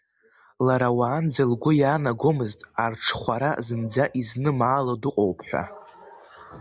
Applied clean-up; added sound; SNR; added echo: none; none; none; none.